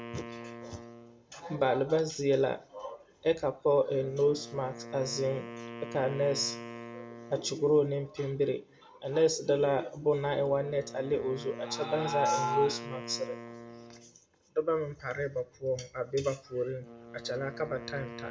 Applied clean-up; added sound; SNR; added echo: none; Wind instrument, woodwind instrument; 15 dB; reverberation time 0.3 s.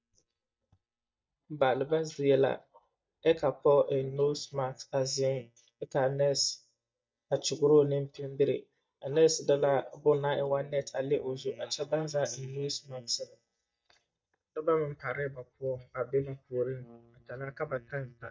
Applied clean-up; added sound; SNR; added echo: neural mask model DeepFilterNet 3.